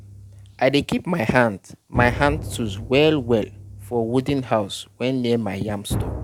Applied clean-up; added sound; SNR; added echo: none; Drum; 11 dB; none.